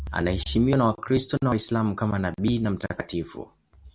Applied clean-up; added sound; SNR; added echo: none; none; none; none.